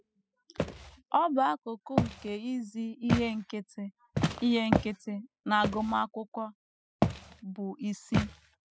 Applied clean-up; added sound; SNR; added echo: classical method spectral subtraction.